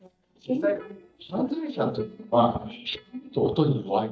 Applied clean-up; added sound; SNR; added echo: neural mask model DeepFilterNet 3.